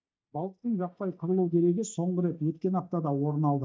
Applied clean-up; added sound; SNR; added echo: neural mask model DeepFilterNet 3.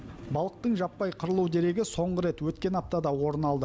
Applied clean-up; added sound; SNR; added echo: none; none; none; none.